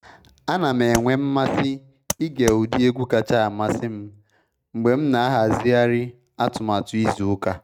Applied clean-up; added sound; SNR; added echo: neural mask model RNNoise.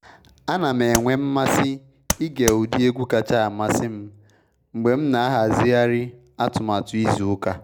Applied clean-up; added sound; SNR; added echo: none; Tap; 5 dB; none.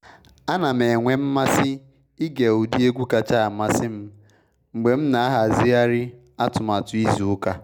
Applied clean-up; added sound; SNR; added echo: none; none; none; none.